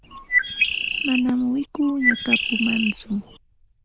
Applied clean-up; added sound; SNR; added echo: neural diffusion model UNIVERSE++.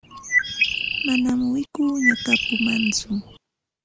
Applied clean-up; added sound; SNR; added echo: none; Bird; 0 dB; none.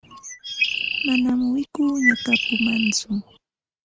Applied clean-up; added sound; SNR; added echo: neural mask model RNNoise.